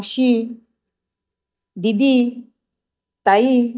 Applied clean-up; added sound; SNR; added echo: neural mask model DeepFilterNet 3.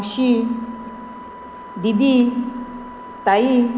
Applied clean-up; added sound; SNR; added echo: none; Wind instrument, woodwind instrument; 18 dB; none.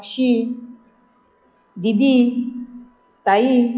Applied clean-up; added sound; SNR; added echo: classical method log-MMSE.